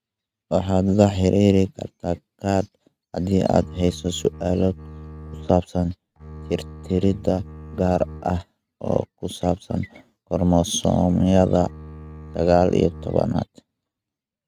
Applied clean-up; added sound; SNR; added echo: neural mask model RNNoise.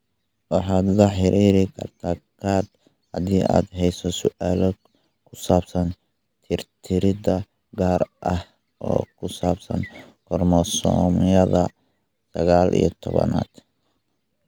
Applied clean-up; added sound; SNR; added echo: none; none; none; none.